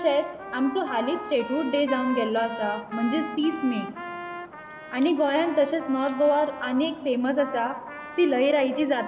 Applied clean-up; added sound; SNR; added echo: none; Trumpet; 12 dB; none.